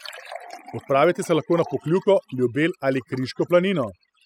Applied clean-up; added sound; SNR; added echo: classical method spectral subtraction.